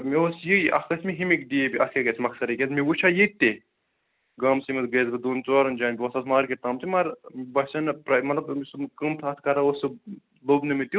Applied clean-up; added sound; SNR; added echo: none; none; none; none.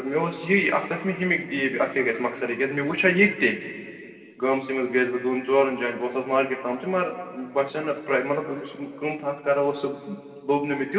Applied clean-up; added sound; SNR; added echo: none; none; none; reverberation time 2.3 s.